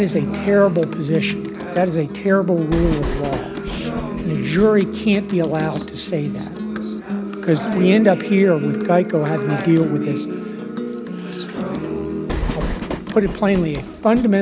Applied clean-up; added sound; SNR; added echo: none; Train + Acoustic guitar; 5 dB; none.